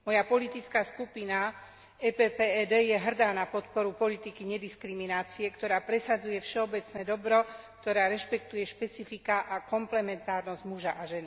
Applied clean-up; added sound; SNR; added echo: none; none; none; none.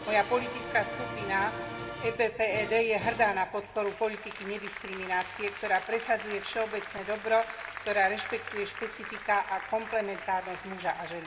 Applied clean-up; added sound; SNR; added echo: none; Applause; 10 dB; reverberation time 0.3 s.